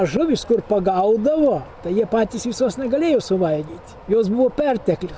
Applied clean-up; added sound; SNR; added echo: none; none; none; none.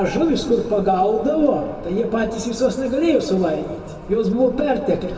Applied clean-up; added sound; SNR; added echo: none; none; none; reverberation time 1.6 s.